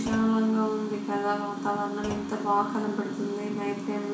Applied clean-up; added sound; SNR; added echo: none; Thump, thud; 19 dB; reverberation time 0.7 s.